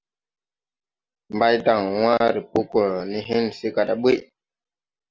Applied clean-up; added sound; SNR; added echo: none; none; none; none.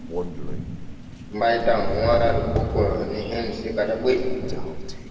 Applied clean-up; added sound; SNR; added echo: none; Crow; 3 dB; reverberation time 2.3 s.